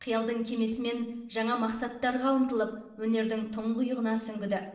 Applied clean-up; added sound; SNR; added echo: neural separator model SepFormer DNS4.